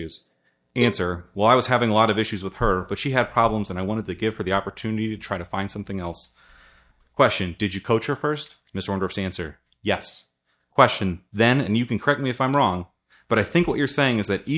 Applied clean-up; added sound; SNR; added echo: neural mask model DeepFilterNet 3.